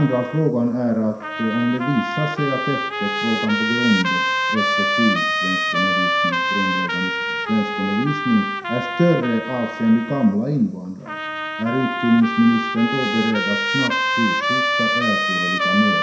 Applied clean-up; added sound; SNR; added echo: none; Trumpet; 1 dB; reverberation time 0.7 s.